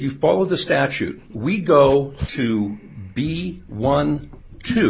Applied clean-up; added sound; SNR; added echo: none; Dog; 20 dB; none.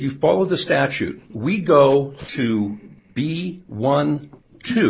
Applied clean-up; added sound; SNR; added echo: neural separator model SepFormer DNS4.